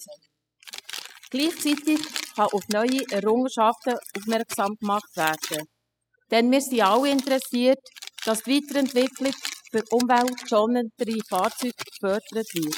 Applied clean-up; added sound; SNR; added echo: classical method spectral subtraction.